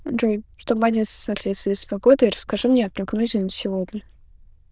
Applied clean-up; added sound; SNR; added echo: neural diffusion model UNIVERSE++.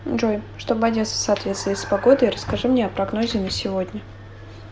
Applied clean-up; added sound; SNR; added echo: none; Vehicle; 16 dB; none.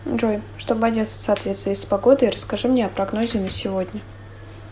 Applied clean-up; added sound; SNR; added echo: none; none; none; none.